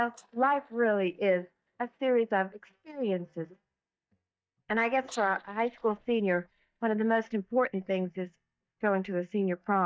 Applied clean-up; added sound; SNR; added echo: neural mask model DeepFilterNet 3.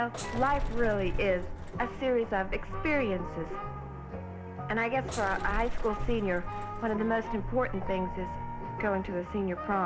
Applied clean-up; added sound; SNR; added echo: none; Bus / Engine; 5 dB; none.